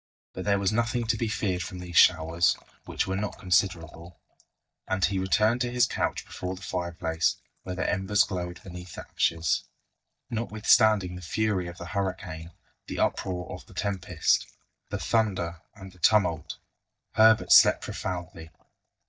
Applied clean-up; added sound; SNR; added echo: neural mask model DeepFilterNet 3.